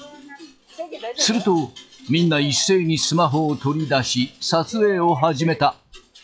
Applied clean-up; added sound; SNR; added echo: classical method log-MMSE.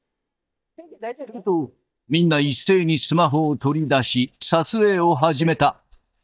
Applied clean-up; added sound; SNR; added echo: neural mask model DeepFilterNet 3.